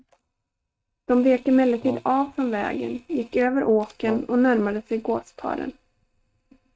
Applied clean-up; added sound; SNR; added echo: neural mask model RNNoise.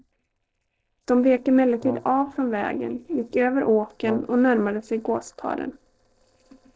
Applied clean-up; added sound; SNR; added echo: neural separator model SepFormer DNS4.